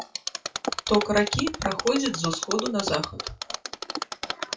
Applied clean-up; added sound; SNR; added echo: classical method WPE with log-MMSE.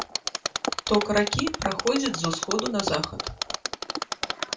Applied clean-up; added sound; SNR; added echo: none; Mechanisms; 3 dB; reverberation time 0.2 s.